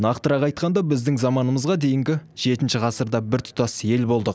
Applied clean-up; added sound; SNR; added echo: none; none; none; none.